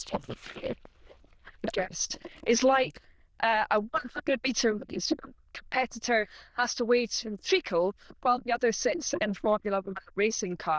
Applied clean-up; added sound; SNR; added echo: neural diffusion model UNIVERSE++.